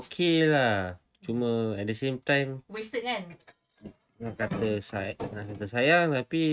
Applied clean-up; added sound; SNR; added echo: neural mask model RNNoise.